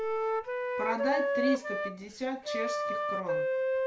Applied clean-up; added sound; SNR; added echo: none; Wind instrument, woodwind instrument; -5 dB; reverberation time 0.3 s.